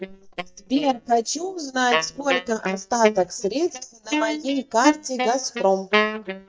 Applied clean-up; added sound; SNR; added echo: neural mask model DeepFilterNet 3.